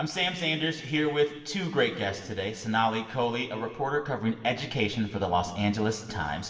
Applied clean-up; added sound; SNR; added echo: none; none; none; reverberation time 1.4 s.